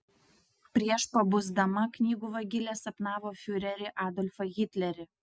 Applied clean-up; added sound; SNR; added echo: none; none; none; none.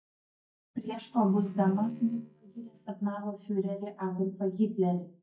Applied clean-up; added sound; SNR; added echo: neural mask model DeepFilterNet 3.